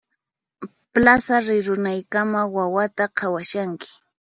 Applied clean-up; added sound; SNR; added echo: none; none; none; none.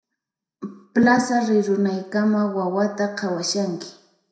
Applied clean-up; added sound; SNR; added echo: none; none; none; reverberation time 0.6 s.